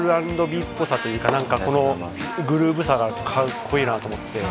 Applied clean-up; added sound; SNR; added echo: none; Fireworks; 14 dB; none.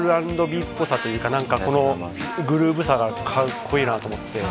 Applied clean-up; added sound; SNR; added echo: none; none; none; none.